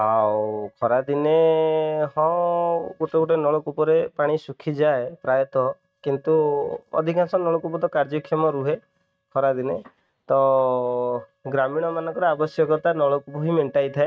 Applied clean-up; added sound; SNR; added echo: neural mask model RNNoise.